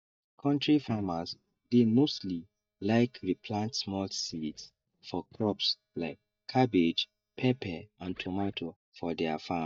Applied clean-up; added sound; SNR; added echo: neural mask model DeepFilterNet 3.